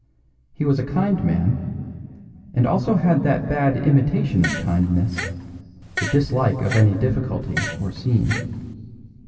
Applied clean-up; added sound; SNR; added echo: none; Fart; 11 dB; reverberation time 2.9 s.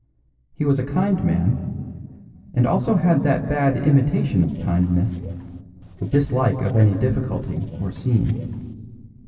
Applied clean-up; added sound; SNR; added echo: neural separator model SepFormer DNS4.